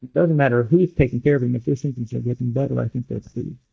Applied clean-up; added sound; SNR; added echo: neural mask model DeepFilterNet 3.